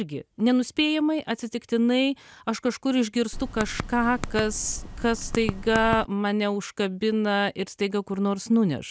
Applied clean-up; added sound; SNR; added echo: none; Typing; 8 dB; none.